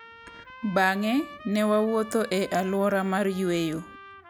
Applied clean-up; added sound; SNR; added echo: none; Trumpet; 19 dB; none.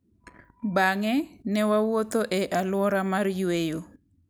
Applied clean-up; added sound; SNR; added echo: none; none; none; none.